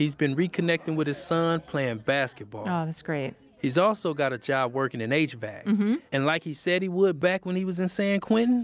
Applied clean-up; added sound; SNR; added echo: none; none; none; none.